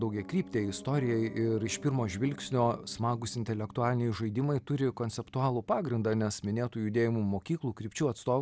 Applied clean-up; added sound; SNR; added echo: none; Piano; 20 dB; none.